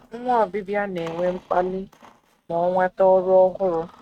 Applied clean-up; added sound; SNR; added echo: neural mask model RNNoise.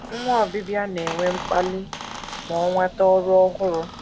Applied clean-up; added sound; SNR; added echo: none; Squeak; 13 dB; none.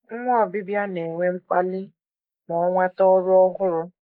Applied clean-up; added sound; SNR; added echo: neural mask model Resemble Enhance denoiser.